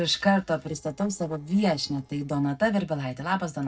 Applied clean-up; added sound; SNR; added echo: neural separator model SepFormer DNS4.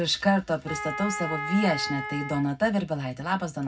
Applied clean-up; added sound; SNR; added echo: none; Wind instrument, woodwind instrument; 7 dB; reverberation time 0.3 s.